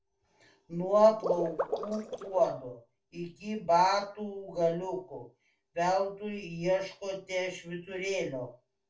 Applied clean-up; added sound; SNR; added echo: neural separator model SepFormer DNS4.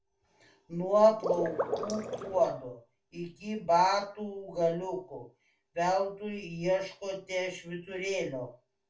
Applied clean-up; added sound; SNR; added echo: none; Water / Liquid; 3 dB; reverberation time 0.2 s.